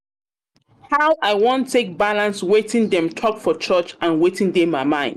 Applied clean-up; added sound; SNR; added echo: none; none; none; none.